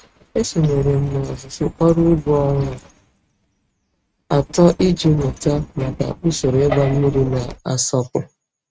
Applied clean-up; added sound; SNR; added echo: neural mask model RNNoise.